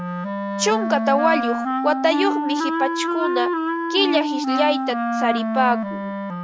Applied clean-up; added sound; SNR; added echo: none; Wind instrument, woodwind instrument; 0 dB; none.